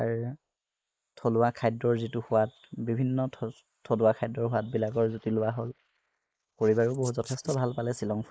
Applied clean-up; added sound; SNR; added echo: neural mask model Resemble Enhance denoiser.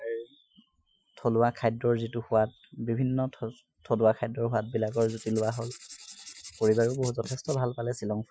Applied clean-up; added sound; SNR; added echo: classical method Wiener filter.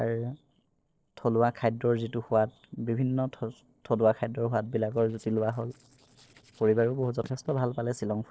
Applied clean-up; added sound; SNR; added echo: neural separator model SepFormer DNS4.